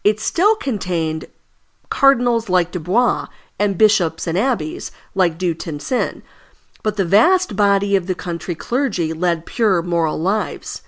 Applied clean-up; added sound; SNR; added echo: none; none; none; none.